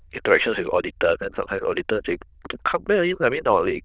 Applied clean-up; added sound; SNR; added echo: neural diffusion model UNIVERSE++.